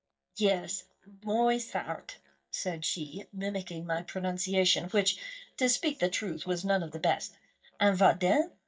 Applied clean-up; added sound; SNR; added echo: neural mask model DeepFilterNet 3.